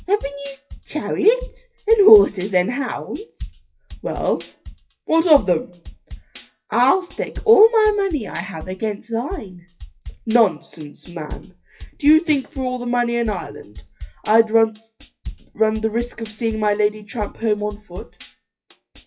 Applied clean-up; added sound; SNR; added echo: classical method WPE with log-MMSE.